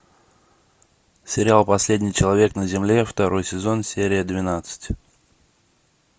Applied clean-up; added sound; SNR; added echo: none; none; none; none.